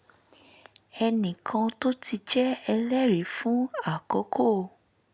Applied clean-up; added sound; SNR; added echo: none; none; none; none.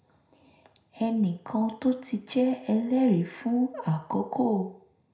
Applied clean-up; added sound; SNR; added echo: none; none; none; reverberation time 0.4 s.